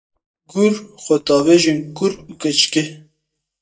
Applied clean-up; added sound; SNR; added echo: neural mask model DeepFilterNet 3.